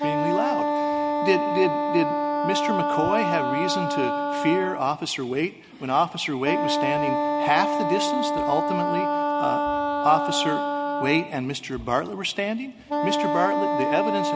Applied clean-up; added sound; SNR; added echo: none; Wind instrument, woodwind instrument; -1 dB; none.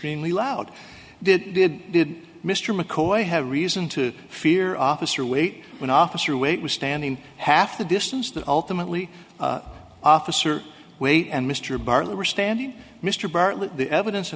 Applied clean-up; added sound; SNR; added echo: none; none; none; none.